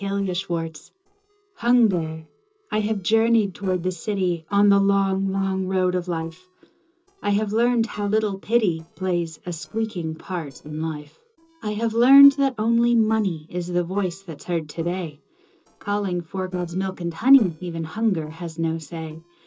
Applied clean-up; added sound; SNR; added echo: neural separator model SepFormer DNS4.